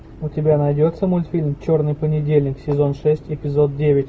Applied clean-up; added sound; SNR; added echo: none; none; none; none.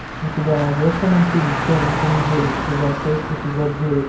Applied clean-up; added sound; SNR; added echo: none; Car; 5 dB; reverberation time 0.4 s.